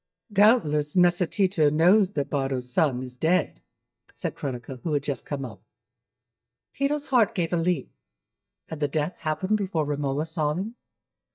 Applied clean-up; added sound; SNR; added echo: neural mask model DeepFilterNet 3.